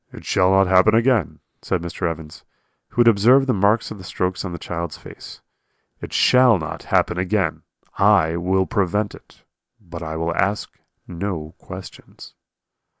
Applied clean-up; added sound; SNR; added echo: none; none; none; none.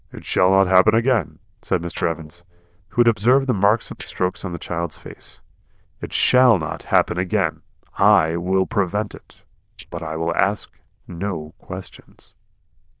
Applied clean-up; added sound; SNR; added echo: neural diffusion model UNIVERSE++.